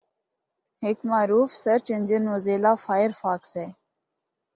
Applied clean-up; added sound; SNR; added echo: none; none; none; none.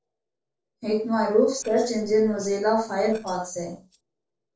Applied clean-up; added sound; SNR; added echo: neural separator model SepFormer DNS4.